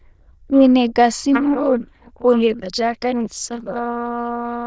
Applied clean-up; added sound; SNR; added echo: neural diffusion model UNIVERSE++.